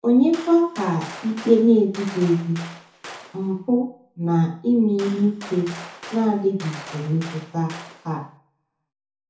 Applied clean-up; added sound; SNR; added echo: none; Gunshot, gunfire; 18 dB; reverberation time 0.6 s.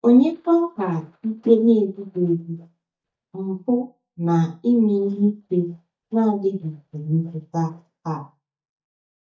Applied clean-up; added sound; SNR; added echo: neural mask model DeepFilterNet 3.